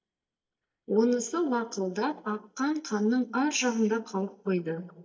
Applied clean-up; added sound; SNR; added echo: neural mask model DeepFilterNet 3.